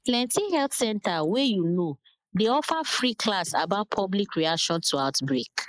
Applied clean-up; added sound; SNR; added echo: neural mask model Resemble Enhance denoiser.